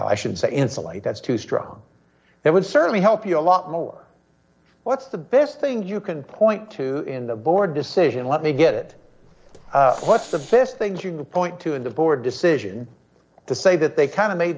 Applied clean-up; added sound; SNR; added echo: neural separator model SepFormer DNS4.